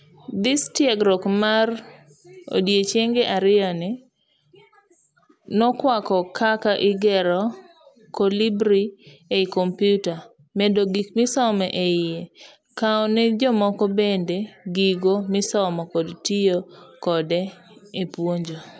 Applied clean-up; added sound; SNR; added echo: none; none; none; none.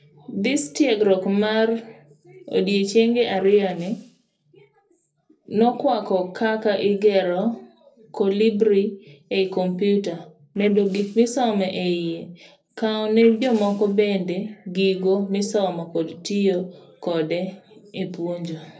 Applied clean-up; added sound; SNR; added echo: neural separator model SepFormer DNS4.